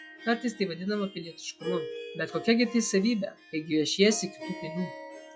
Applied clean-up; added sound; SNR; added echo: classical method log-MMSE.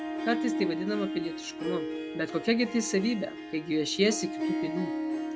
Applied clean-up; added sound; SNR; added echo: none; Harp; 3 dB; none.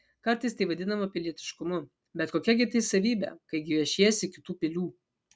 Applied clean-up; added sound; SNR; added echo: none; none; none; none.